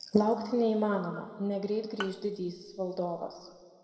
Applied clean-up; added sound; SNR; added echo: none; Bowed string instrument; 16 dB; reverberation time 1.9 s.